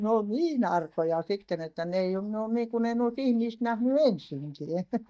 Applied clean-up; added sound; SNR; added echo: neural mask model DeepFilterNet 3.